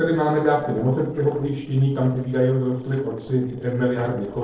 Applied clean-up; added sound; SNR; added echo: neural separator model SepFormer DNS4.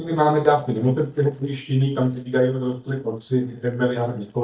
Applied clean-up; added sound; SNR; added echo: neural mask model DeepFilterNet 3.